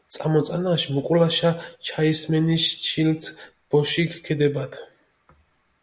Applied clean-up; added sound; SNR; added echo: none; none; none; none.